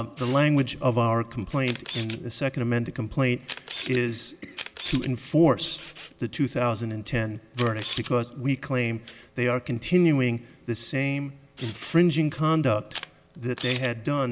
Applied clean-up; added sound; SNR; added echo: none; Camera; 17 dB; none.